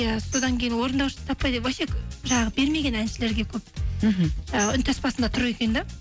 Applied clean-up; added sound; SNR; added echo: none; Tambourine; 14 dB; none.